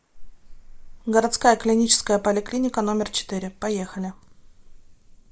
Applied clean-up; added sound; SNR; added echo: neural mask model Resemble Enhance denoiser.